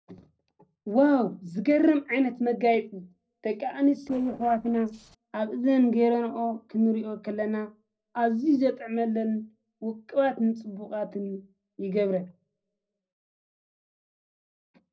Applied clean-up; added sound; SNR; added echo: neural separator model SepFormer DNS4.